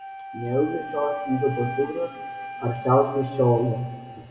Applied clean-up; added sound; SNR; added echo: none; Wind instrument, woodwind instrument; 11 dB; reverberation time 1.3 s.